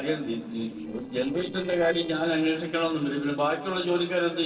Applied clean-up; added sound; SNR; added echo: neural separator model SepFormer DNS4.